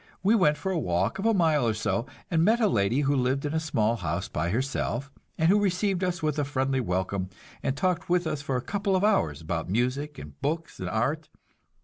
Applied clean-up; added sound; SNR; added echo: none; none; none; none.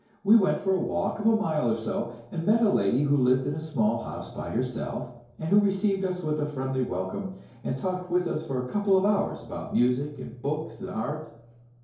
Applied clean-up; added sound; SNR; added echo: none; none; none; reverberation time 2.4 s.